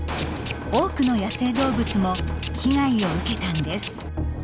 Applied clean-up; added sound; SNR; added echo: none; Tools + Explosion; 7 dB; none.